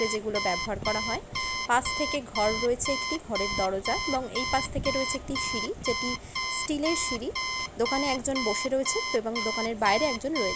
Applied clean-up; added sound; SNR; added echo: none; Alarm; 3 dB; none.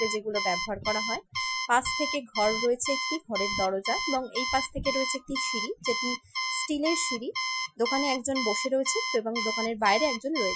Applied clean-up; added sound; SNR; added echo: classical method Wiener filter.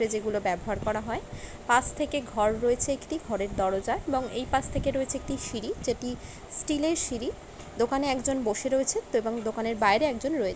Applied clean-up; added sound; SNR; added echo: none; none; none; none.